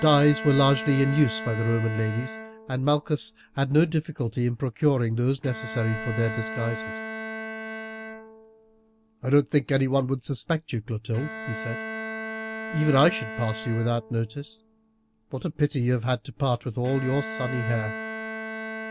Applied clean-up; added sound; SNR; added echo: none; Bowed string instrument; 11 dB; none.